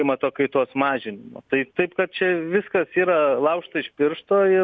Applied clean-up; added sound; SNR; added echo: none; none; none; none.